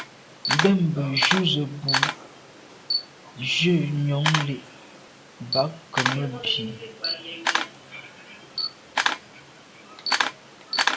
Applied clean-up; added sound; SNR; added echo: none; Camera; 1 dB; none.